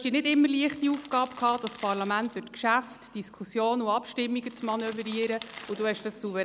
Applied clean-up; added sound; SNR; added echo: none; Crackle; 14 dB; none.